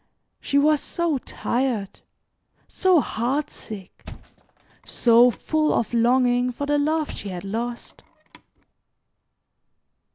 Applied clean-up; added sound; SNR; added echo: none; Thump, thud; 18 dB; none.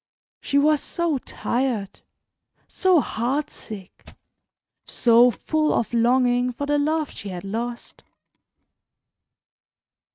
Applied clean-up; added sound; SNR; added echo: neural mask model RNNoise.